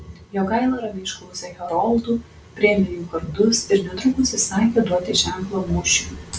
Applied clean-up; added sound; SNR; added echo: none; none; none; none.